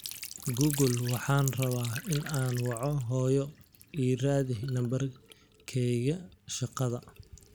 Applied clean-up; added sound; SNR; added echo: none; Trickle, dribble / Sink (filling or washing); 14 dB; none.